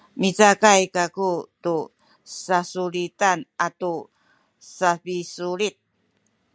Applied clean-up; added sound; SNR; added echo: none; none; none; none.